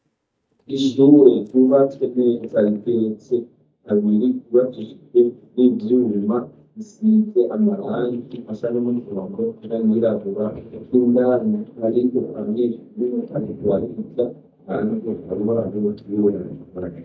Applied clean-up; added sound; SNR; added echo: neural mask model DeepFilterNet 3.